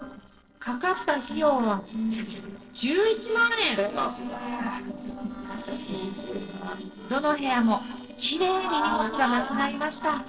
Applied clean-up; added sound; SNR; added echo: neural separator model SepFormer DNS4.